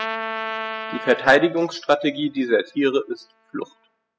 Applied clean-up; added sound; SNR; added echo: classical method spectral subtraction.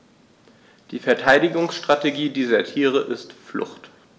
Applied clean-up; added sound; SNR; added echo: none; none; none; none.